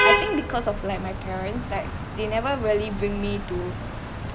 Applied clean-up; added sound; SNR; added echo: none; Traffic noise, roadway noise / Vehicle horn, car horn, honking; 0 dB; none.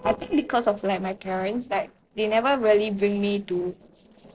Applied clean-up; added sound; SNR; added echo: neural separator model SepFormer DNS4.